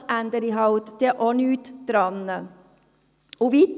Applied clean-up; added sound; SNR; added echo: none; none; none; none.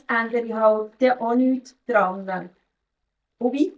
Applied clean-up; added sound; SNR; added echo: neural mask model DeepFilterNet 3.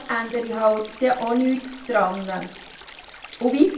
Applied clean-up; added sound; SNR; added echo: none; Stream; 19 dB; reverberation time 0.3 s.